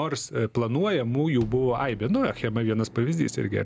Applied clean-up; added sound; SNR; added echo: none; Engine + Bass drum; 19 dB; none.